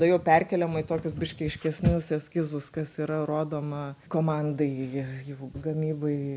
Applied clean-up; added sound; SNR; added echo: none; none; none; none.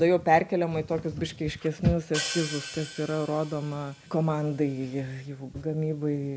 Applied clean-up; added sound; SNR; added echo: none; Hi-hat; 11 dB; none.